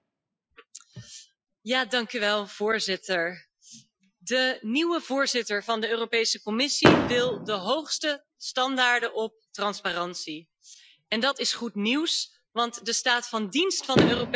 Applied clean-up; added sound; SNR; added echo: classical method Wiener filter.